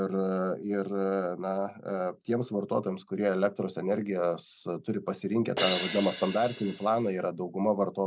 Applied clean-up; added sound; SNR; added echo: none; Crash cymbal; 4 dB; none.